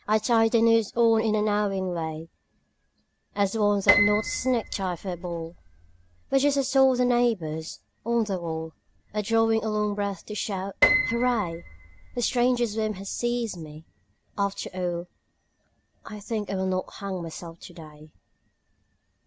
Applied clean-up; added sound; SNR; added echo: none; Piano; 4 dB; none.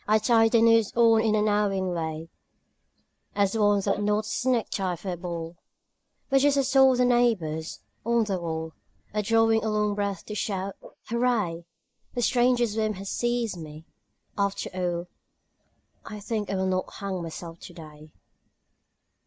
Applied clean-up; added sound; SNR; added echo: neural mask model Resemble Enhance denoiser.